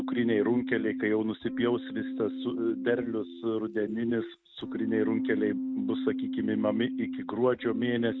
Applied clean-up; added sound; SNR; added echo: neural mask model RNNoise.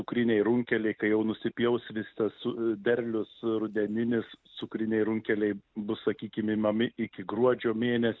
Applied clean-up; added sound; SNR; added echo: none; none; none; none.